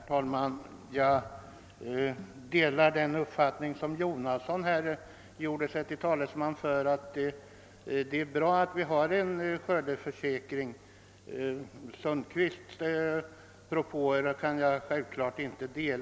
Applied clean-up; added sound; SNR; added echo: none; none; none; none.